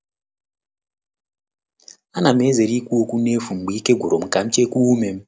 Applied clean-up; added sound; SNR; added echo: none; none; none; none.